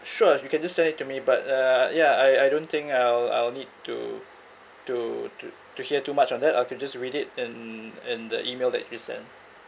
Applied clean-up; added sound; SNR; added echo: none; none; none; none.